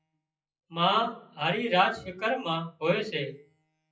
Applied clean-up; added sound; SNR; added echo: classical method WPE with log-MMSE.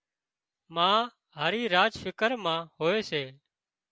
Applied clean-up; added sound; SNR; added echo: none; none; none; none.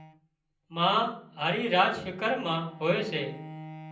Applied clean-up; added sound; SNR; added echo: none; Bowed string instrument; 17 dB; reverberation time 0.6 s.